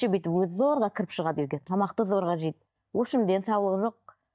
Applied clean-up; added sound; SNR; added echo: neural mask model DeepFilterNet 3.